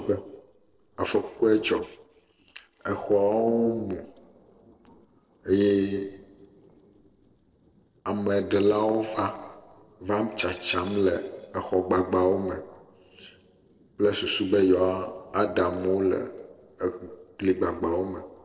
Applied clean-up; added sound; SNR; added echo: neural separator model SepFormer DNS4.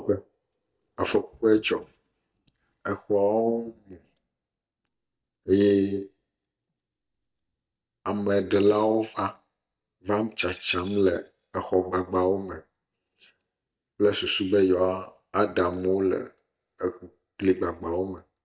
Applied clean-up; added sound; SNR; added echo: neural mask model DeepFilterNet 3.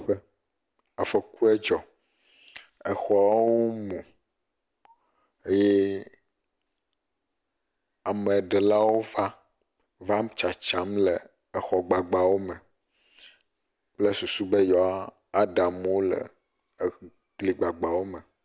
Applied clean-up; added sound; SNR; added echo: none; none; none; none.